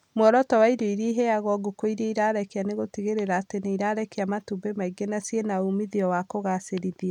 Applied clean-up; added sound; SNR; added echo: none; none; none; none.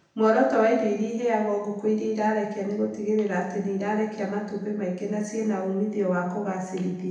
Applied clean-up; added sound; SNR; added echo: none; none; none; reverberation time 0.9 s.